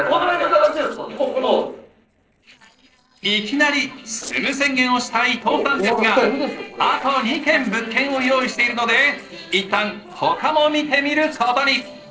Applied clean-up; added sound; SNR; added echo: neural separator model SepFormer DNS4.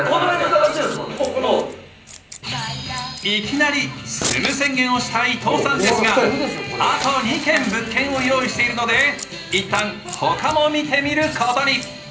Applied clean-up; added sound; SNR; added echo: none; Scissors; 15 dB; reverberation time 0.5 s.